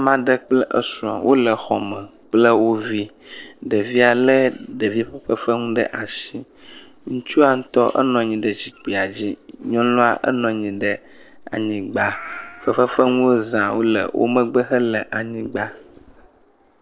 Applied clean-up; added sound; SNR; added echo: neural separator model SepFormer DNS4.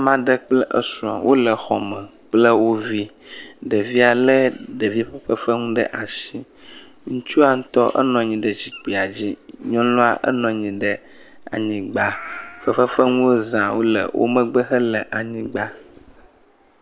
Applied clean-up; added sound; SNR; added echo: none; Meow; 18 dB; none.